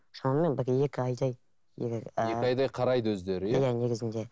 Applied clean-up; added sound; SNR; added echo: none; none; none; none.